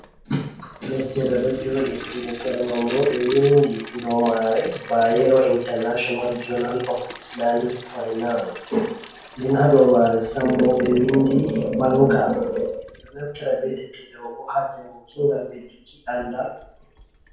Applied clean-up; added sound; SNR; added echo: none; Toilet flush; 17 dB; reverberation time 0.5 s.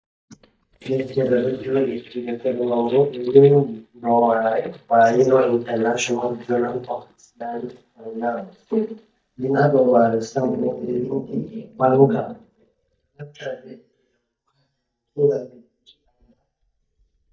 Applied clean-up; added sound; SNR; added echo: neural mask model DeepFilterNet 3.